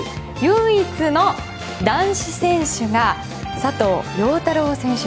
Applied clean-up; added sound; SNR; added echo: none; none; none; none.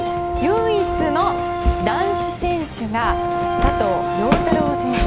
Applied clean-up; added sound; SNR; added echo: none; Walk, footsteps + Brass instrument; -2 dB; none.